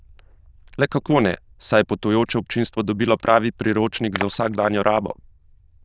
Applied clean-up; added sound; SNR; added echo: neural diffusion model UNIVERSE++.